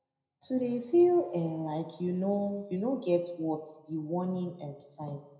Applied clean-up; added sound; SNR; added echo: none; none; none; reverberation time 0.7 s.